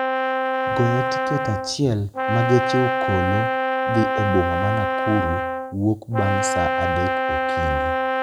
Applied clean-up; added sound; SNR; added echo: none; Brass instrument; -2 dB; none.